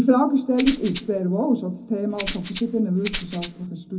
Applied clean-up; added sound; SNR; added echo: none; Rattle (instrument); 11 dB; reverberation time 0.3 s.